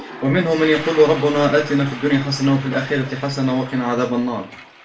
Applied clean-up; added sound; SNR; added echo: none; Toilet flush; 15 dB; reverberation time 0.3 s.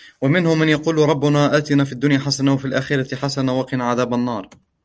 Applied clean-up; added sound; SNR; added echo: none; none; none; none.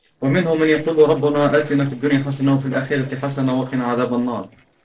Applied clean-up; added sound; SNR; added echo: neural separator model SepFormer DNS4.